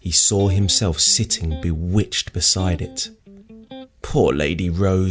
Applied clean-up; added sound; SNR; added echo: none; Electric guitar; 19 dB; none.